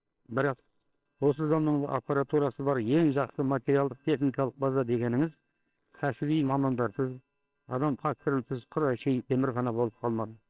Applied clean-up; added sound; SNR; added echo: neural separator model SepFormer WHAMR!.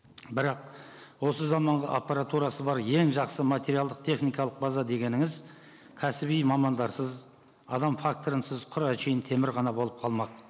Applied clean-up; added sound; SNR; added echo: none; none; none; none.